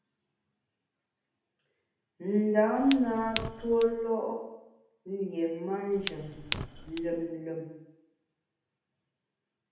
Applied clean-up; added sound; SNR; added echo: none; Fire; 5 dB; reverberation time 0.9 s.